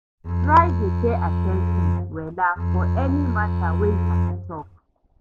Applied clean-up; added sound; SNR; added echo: none; Bowed string instrument; -3 dB; none.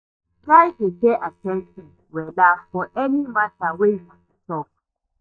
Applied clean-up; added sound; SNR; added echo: neural mask model DeepFilterNet 3.